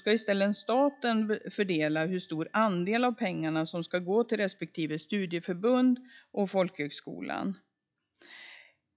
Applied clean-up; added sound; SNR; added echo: classical method log-MMSE.